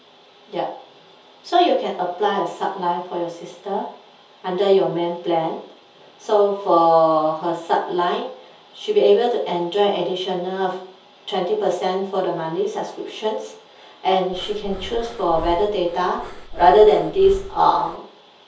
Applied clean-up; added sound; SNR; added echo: none; Breathing; 12 dB; reverberation time 0.5 s.